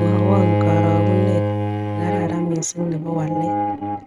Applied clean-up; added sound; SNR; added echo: neural mask model RNNoise.